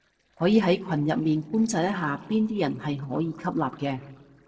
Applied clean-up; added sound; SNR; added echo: neural separator model SepFormer DNS4.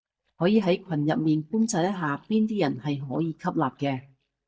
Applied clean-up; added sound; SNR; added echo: neural mask model DeepFilterNet 3.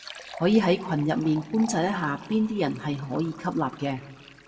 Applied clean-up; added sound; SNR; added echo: none; Fill (with liquid); 18 dB; reverberation time 1.0 s.